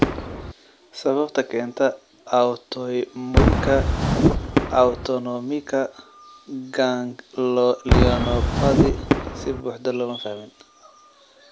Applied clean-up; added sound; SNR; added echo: none; Whoosh, swoosh, swish / Fireworks; 0 dB; none.